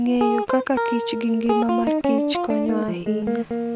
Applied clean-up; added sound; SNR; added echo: none; Guitar; 0 dB; none.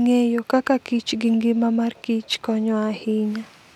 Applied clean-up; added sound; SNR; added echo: none; none; none; none.